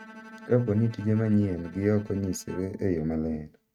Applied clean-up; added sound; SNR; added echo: neural mask model RNNoise.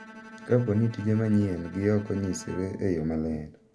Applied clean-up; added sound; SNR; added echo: none; Bowed string instrument; 19 dB; none.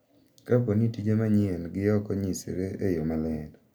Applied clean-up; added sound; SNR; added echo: none; none; none; none.